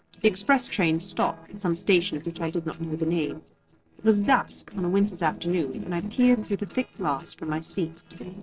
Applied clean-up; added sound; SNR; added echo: neural separator model SepFormer DNS4.